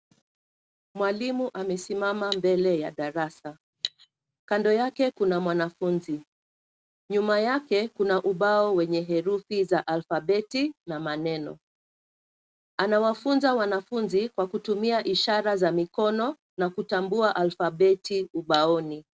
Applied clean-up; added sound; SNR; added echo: none; Cutlery, silverware; 12 dB; none.